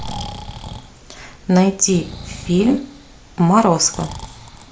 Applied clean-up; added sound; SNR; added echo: none; Breathing; 15 dB; none.